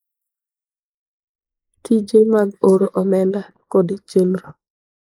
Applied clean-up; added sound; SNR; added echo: neural mask model Resemble Enhance denoiser.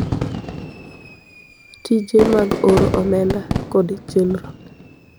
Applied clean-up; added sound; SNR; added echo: none; Fireworks; 5 dB; none.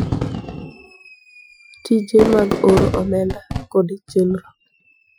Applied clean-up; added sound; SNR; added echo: classical method Wiener filter.